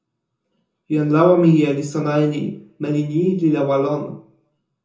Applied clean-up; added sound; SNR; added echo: none; none; none; reverberation time 0.6 s.